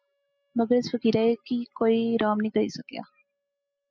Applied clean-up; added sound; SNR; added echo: classical method spectral subtraction.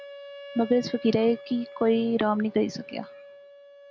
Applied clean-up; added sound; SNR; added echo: none; Wind instrument, woodwind instrument; 18 dB; none.